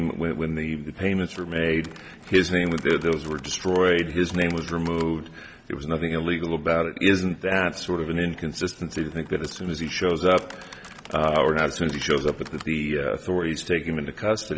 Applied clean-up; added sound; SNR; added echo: none; Typing; 19 dB; none.